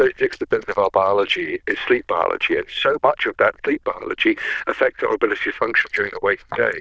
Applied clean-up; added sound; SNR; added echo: neural diffusion model UNIVERSE++.